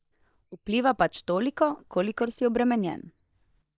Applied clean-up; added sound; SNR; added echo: neural mask model DeepFilterNet 3.